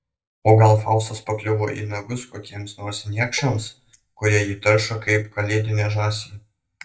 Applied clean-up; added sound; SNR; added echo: neural mask model DeepFilterNet 3.